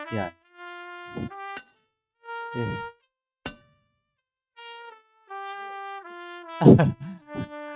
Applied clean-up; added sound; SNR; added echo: neural mask model RNNoise.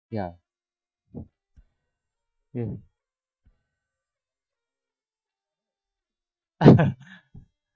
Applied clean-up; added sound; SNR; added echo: neural mask model DeepFilterNet 3.